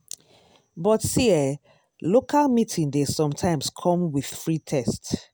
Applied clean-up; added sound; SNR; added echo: none; none; none; none.